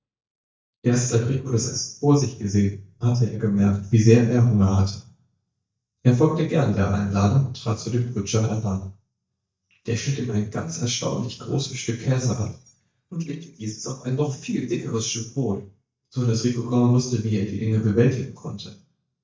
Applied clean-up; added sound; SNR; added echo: neural mask model DeepFilterNet 3.